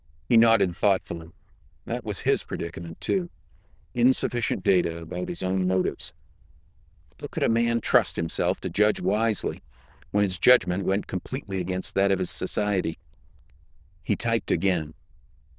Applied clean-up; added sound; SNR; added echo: neural diffusion model UNIVERSE++.